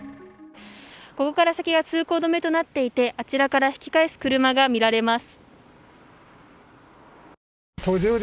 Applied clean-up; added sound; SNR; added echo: none; none; none; none.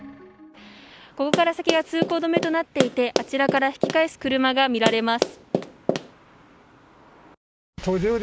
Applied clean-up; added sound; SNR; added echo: none; Run; 2 dB; none.